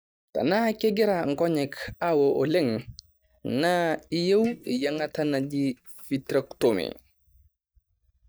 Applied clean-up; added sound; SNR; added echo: neural mask model DeepFilterNet 3.